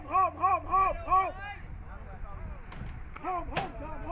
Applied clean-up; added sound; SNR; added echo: none; Microwave oven; 18 dB; none.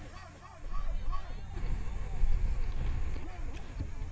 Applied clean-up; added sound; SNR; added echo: neural mask model DeepFilterNet 3.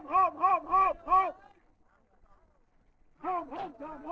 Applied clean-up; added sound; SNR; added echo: neural separator model SepFormer DNS4.